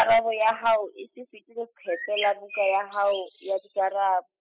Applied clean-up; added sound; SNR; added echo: classical method spectral subtraction.